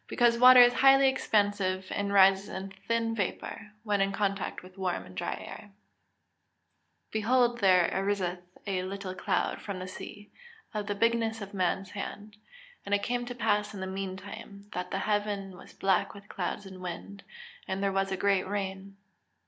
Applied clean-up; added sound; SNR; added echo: none; none; none; none.